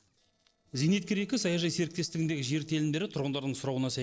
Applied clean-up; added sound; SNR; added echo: neural separator model SepFormer DNS4.